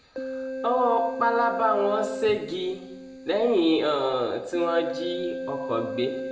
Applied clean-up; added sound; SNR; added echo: none; Keyboard (musical); 8 dB; reverberation time 0.7 s.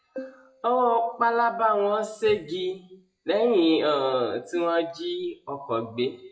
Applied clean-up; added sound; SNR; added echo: classical method WPE with log-MMSE.